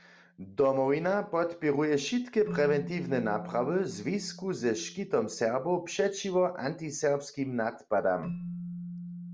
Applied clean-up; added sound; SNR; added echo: none; Keyboard (musical); 14 dB; none.